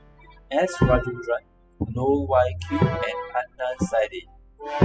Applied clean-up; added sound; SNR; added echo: classical method spectral subtraction.